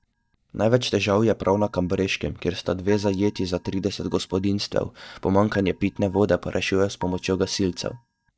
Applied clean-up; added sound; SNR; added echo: neural mask model DeepFilterNet 3.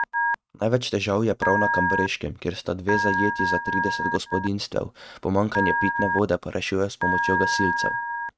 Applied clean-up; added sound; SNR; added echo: neural mask model RNNoise.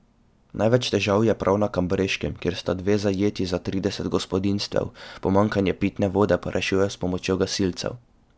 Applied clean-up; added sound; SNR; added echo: none; none; none; none.